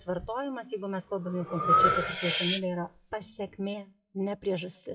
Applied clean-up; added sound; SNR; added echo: classical method WPE with log-MMSE.